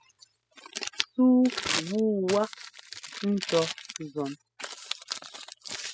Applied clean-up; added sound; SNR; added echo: classical method spectral subtraction.